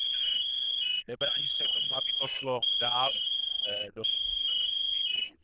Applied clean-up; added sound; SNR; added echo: neural diffusion model UNIVERSE++.